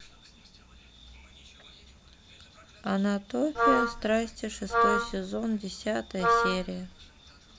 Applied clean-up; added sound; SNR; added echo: none; Wind instrument, woodwind instrument; -4 dB; none.